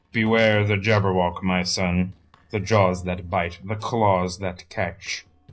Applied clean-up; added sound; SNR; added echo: neural separator model SepFormer DNS4.